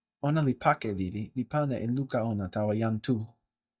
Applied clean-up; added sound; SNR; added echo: neural mask model DeepFilterNet 3.